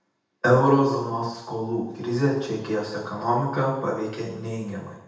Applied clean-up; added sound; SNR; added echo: none; none; none; reverberation time 0.8 s.